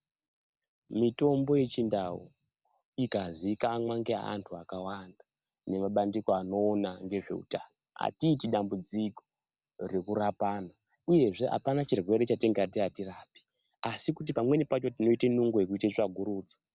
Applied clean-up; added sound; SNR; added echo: none; none; none; none.